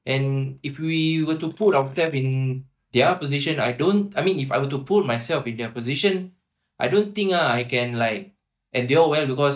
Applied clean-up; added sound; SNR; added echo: neural mask model DeepFilterNet 3.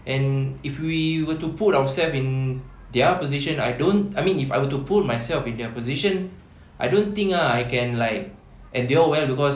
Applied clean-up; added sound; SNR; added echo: none; none; none; none.